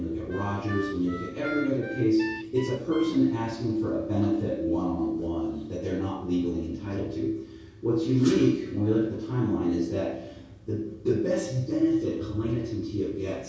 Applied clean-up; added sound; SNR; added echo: none; Harmonica; 13 dB; reverberation time 0.6 s.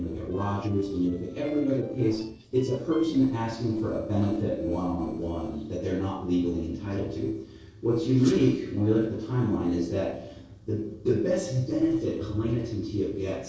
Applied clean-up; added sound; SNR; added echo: neural separator model SepFormer DNS4.